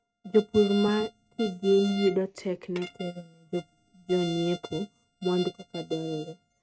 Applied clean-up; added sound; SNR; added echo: neural mask model RNNoise.